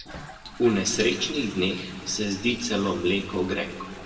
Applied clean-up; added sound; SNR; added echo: none; Toilet flush; 16 dB; reverberation time 1.9 s.